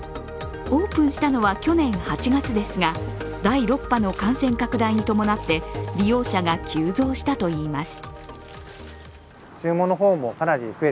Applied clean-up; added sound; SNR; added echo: none; none; none; none.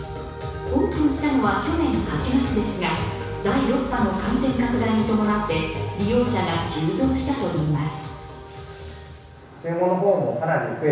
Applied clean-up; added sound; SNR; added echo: none; none; none; reverberation time 1.1 s.